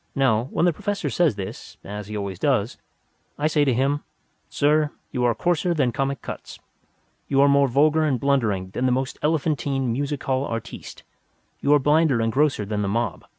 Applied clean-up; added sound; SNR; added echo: none; none; none; none.